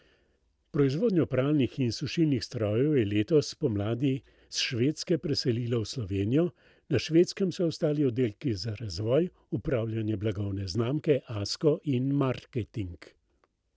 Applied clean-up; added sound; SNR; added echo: none; none; none; none.